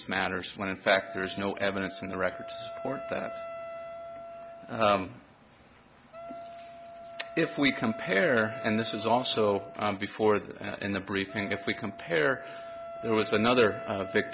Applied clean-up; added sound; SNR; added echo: none; Wind instrument, woodwind instrument; 12 dB; none.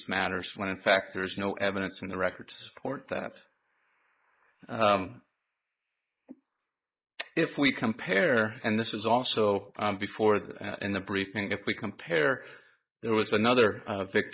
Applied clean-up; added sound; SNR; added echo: neural mask model Resemble Enhance denoiser.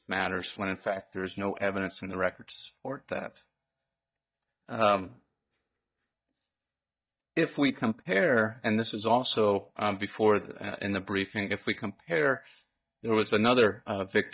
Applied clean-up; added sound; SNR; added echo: neural mask model DeepFilterNet 3.